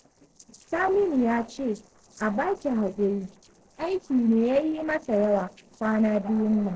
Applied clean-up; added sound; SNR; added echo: neural separator model SepFormer DNS4.